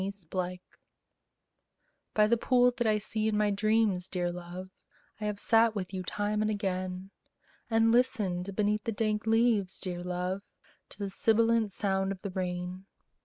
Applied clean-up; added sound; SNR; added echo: none; none; none; none.